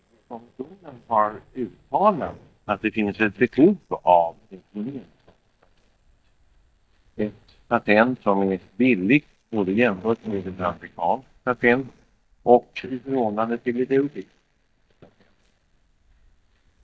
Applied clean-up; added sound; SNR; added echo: neural mask model DeepFilterNet 3.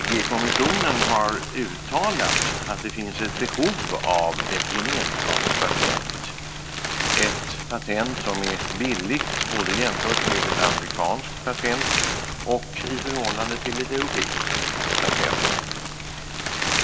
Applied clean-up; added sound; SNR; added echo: none; Crumpling, crinkling; -1 dB; none.